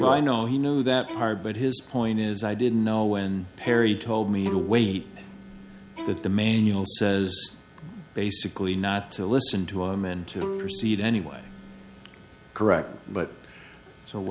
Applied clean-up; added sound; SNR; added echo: none; Bowed string instrument + Bowed string instrument; 14 dB; none.